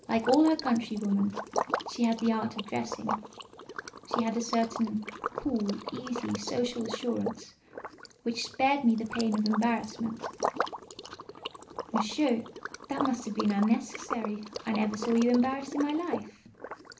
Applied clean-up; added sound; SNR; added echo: none; Liquid; 8 dB; reverberation time 0.3 s.